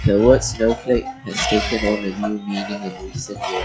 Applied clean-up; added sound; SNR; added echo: classical method log-MMSE.